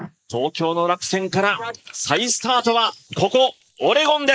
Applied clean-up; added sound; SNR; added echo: neural mask model Resemble Enhance denoiser.